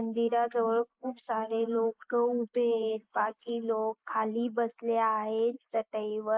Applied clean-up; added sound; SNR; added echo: neural mask model Resemble Enhance denoiser.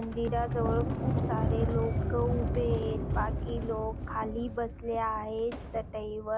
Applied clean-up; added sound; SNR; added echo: none; Sliding door; -1 dB; none.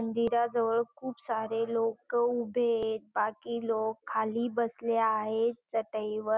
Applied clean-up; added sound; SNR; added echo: none; none; none; none.